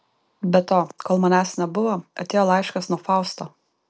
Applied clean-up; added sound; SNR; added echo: none; none; none; none.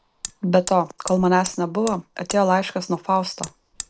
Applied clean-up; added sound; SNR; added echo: none; Hammer; 15 dB; none.